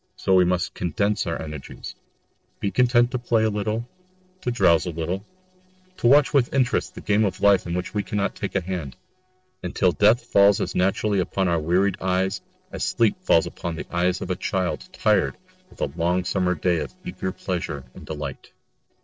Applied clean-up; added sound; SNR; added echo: neural separator model SepFormer DNS4.